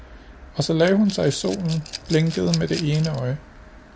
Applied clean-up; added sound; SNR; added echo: none; Rattle / Glass; 15 dB; none.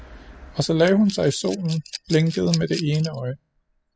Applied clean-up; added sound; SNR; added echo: classical method spectral subtraction.